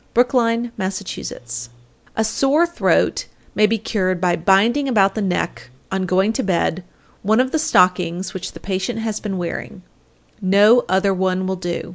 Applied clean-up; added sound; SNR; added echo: none; none; none; none.